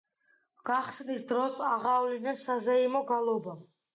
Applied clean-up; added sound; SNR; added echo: none; none; none; none.